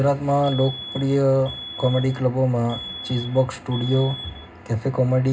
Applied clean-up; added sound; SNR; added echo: none; Alarm; 15 dB; reverberation time 0.2 s.